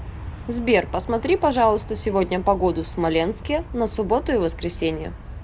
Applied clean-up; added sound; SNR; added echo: none; Aircraft; 11 dB; none.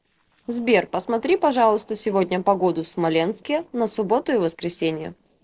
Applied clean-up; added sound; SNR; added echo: neural separator model SepFormer DNS4.